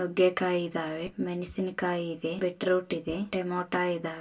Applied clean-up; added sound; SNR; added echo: none; none; none; reverberation time 0.2 s.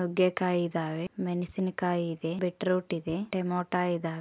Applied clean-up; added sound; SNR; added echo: none; none; none; none.